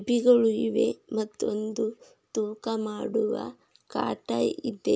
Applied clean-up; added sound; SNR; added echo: none; none; none; none.